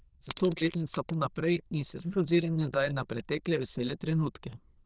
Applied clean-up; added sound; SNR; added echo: neural diffusion model UNIVERSE++.